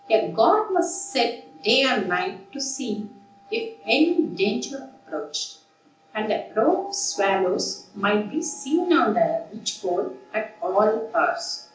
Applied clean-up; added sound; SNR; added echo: none; none; none; reverberation time 0.4 s.